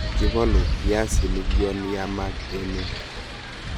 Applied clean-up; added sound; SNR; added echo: none; Wind; -4 dB; none.